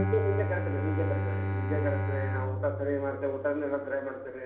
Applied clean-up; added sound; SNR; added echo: none; Bowed string instrument; -1 dB; reverberation time 0.8 s.